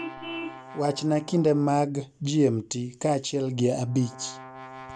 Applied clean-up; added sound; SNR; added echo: none; Brass instrument + Vehicle horn, car horn, honking; 16 dB; none.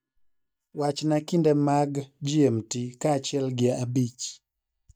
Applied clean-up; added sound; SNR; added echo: neural mask model DeepFilterNet 3.